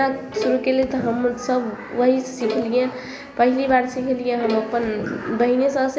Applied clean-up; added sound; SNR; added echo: none; Bowed string instrument; 10 dB; none.